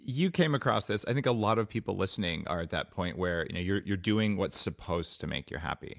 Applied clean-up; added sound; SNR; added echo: none; none; none; none.